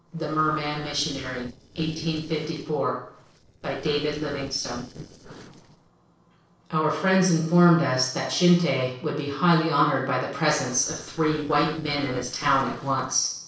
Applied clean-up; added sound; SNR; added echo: neural separator model SepFormer DNS4.